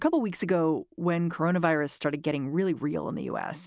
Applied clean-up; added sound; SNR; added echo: none; none; none; none.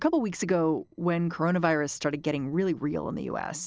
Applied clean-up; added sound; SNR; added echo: neural separator model SepFormer DNS4.